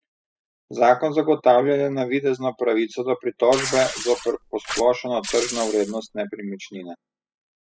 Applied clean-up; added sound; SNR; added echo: classical method spectral subtraction.